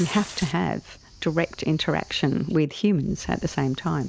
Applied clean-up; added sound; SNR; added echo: neural mask model Resemble Enhance denoiser.